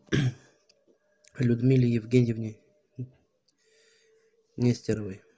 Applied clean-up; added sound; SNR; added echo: none; none; none; none.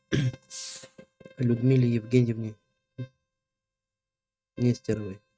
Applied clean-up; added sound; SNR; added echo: neural mask model RNNoise.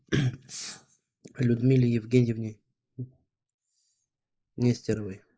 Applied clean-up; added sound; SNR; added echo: neural mask model Resemble Enhance denoiser.